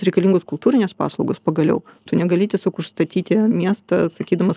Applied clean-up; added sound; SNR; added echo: neural separator model SepFormer DNS4.